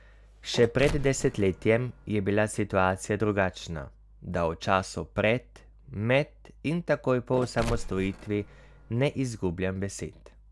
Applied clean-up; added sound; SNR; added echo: none; Mechanisms; 11 dB; none.